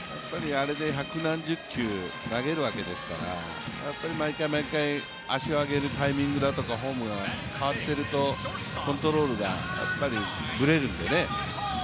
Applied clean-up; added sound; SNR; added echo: none; none; none; none.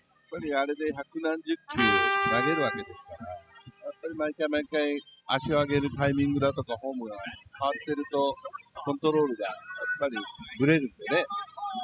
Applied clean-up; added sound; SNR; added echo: classical method spectral subtraction.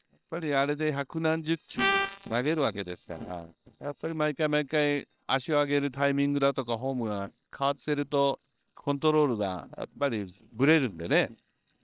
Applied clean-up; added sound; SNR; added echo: neural separator model SepFormer WHAM!.